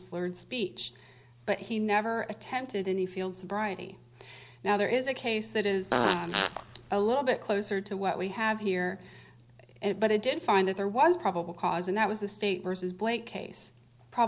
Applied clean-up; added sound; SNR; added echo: none; Fart; 2 dB; none.